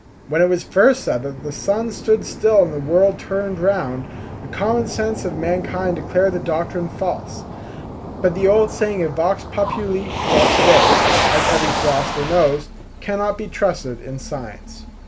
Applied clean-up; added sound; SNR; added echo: none; Motor vehicle (road); 4 dB; none.